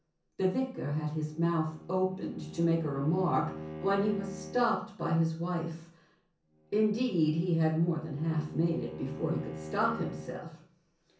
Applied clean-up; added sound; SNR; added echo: none; Bowed string instrument; 14 dB; reverberation time 0.6 s.